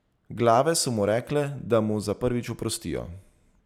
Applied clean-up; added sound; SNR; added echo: none; none; none; none.